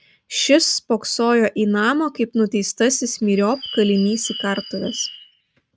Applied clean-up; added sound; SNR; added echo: neural mask model RNNoise.